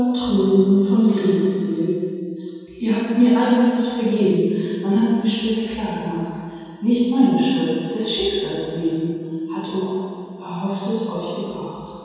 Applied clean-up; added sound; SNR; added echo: none; none; none; reverberation time 2.1 s.